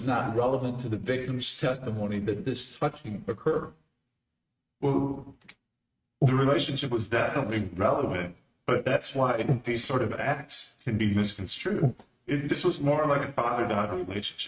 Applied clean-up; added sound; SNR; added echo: neural mask model RNNoise.